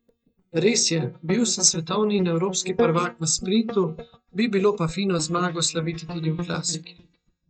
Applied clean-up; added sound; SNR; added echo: neural mask model DeepFilterNet 3.